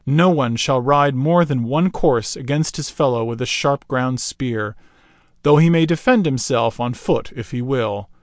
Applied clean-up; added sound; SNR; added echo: none; none; none; none.